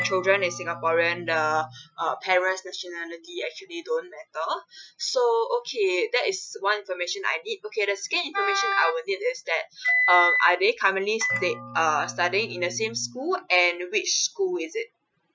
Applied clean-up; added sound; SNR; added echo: classical method Wiener filter.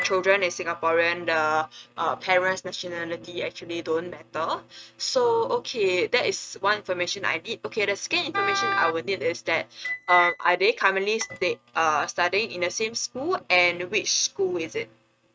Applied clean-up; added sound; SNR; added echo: neural mask model RNNoise.